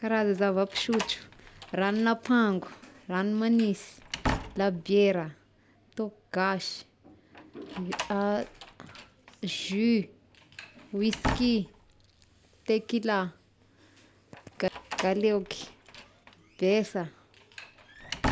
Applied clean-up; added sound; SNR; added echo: none; Slam; 11 dB; none.